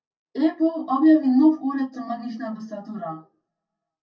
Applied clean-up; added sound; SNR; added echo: none; none; none; reverberation time 0.3 s.